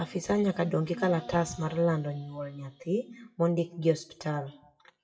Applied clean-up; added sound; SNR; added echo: classical method WPE with log-MMSE.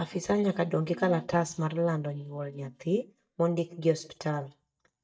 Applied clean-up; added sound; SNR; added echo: neural mask model DeepFilterNet 3.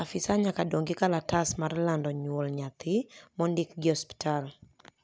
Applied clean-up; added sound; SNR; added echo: none; none; none; none.